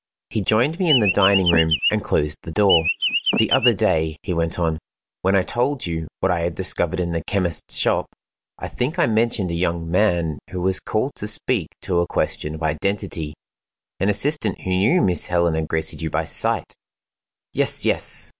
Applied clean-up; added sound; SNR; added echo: none; Chirp, tweet; 0 dB; none.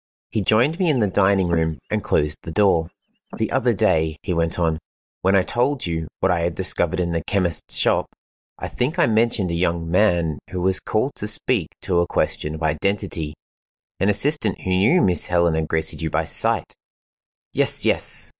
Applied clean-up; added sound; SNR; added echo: neural mask model DeepFilterNet 3.